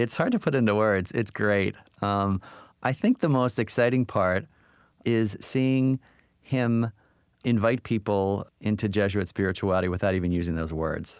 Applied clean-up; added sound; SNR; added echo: none; none; none; none.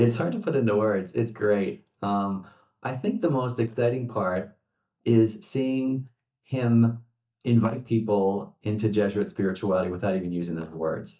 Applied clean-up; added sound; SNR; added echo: neural mask model DeepFilterNet 3.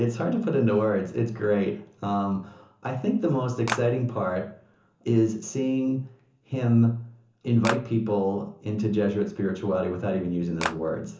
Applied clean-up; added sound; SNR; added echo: none; Clapping; 5 dB; reverberation time 0.8 s.